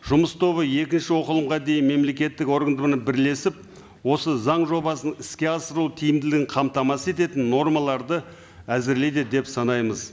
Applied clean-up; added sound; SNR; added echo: none; none; none; none.